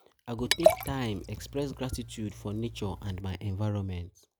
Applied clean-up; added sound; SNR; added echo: none; Liquid; -2 dB; none.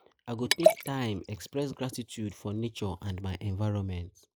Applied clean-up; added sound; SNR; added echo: neural mask model Resemble Enhance denoiser.